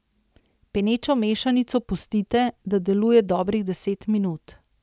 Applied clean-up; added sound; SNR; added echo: none; none; none; none.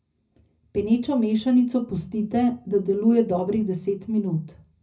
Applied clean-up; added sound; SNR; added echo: none; none; none; reverberation time 0.4 s.